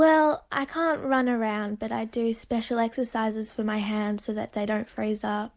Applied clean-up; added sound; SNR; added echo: none; none; none; none.